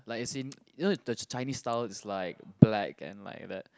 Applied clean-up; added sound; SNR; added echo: none; none; none; none.